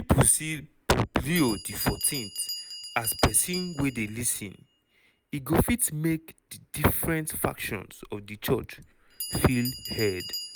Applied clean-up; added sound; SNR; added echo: none; Bell; 14 dB; none.